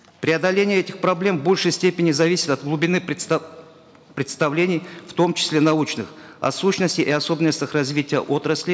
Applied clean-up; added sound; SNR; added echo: none; none; none; none.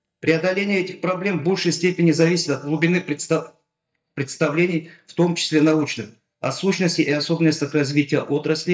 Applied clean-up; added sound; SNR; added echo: neural mask model DeepFilterNet 3.